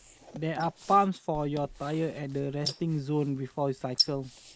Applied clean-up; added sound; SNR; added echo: neural mask model Resemble Enhance denoiser.